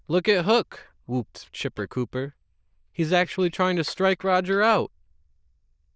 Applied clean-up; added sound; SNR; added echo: neural diffusion model UNIVERSE++.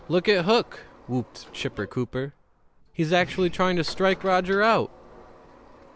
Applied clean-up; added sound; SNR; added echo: none; Sliding door; 16 dB; none.